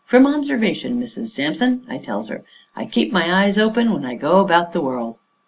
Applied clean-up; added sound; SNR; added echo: none; none; none; none.